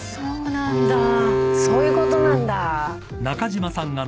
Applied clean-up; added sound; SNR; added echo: none; Bowed string instrument; -4 dB; none.